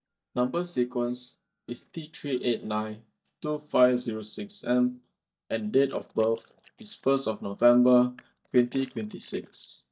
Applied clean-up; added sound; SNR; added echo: neural mask model DeepFilterNet 3.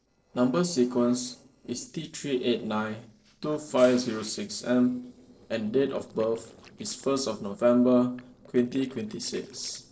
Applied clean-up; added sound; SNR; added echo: neural separator model SepFormer DNS4.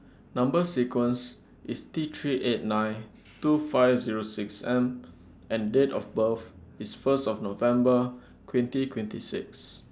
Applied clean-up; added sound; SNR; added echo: none; none; none; none.